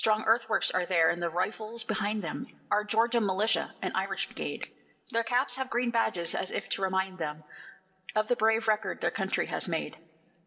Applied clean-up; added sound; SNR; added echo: neural separator model SepFormer DNS4.